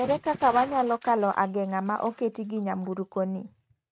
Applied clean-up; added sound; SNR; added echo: neural mask model RNNoise.